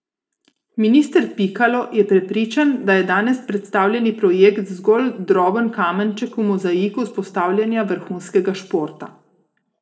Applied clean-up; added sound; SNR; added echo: none; none; none; reverberation time 0.5 s.